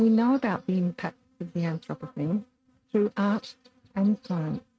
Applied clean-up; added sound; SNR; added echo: neural mask model RNNoise.